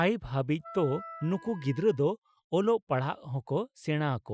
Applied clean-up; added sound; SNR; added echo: classical method Wiener filter.